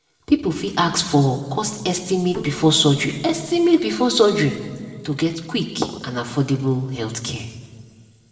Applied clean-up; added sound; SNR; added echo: neural separator model SepFormer DNS4.